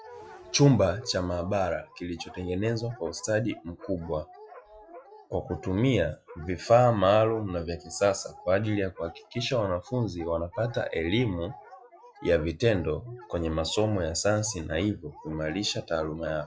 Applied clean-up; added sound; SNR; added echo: classical method log-MMSE.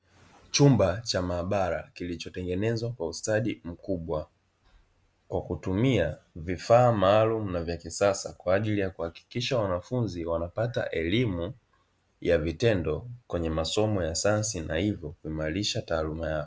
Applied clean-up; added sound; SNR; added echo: none; none; none; none.